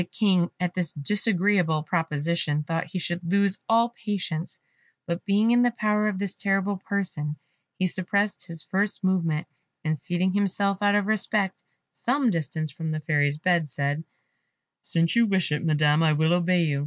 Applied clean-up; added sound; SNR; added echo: none; none; none; none.